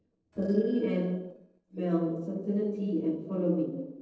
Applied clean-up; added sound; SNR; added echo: neural separator model SepFormer DNS4.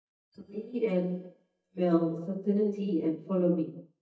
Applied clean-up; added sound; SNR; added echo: neural mask model DeepFilterNet 3.